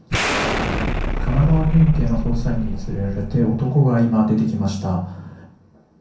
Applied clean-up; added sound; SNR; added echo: none; Explosion; 2 dB; reverberation time 0.6 s.